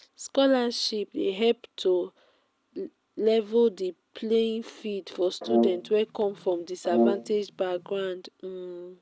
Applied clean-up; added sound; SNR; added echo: none; Brass instrument; 1 dB; none.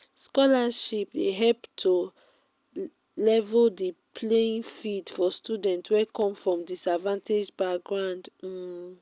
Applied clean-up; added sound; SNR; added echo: none; none; none; none.